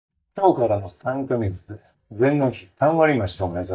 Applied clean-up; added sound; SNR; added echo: neural mask model DeepFilterNet 3.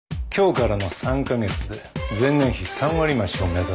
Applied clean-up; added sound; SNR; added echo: none; none; none; none.